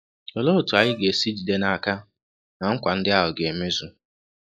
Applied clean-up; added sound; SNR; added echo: classical method log-MMSE.